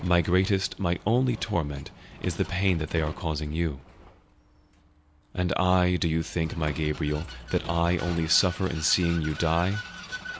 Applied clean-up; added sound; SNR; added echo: none; Vehicle; 15 dB; none.